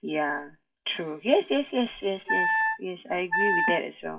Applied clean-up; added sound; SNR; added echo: classical method WPE with log-MMSE.